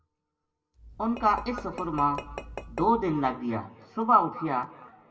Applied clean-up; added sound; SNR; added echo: none; Tap / Glass; 13 dB; reverberation time 2.0 s.